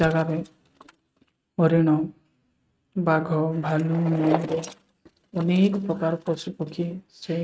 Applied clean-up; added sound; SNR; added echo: neural mask model RNNoise.